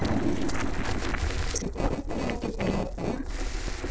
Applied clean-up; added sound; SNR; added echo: neural separator model SepFormer DNS4.